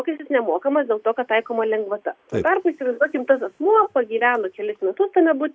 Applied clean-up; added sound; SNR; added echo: none; none; none; none.